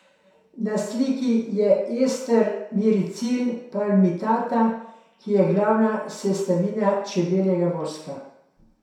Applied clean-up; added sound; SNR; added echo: none; none; none; reverberation time 0.7 s.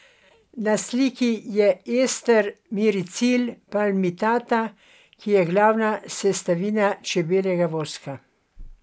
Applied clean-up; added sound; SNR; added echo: none; none; none; none.